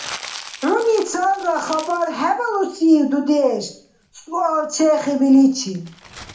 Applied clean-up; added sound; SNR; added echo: none; Crumpling, crinkling; 20 dB; reverberation time 0.4 s.